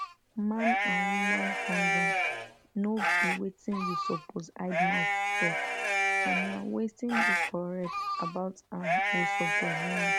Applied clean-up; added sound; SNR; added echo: none; Livestock, farm animals, working animals; -4 dB; none.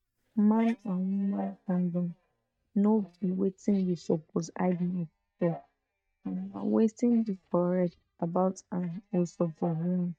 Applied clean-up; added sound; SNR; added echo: neural mask model DeepFilterNet 3.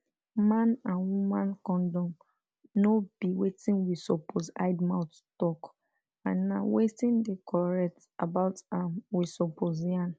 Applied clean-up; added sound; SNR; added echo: none; none; none; none.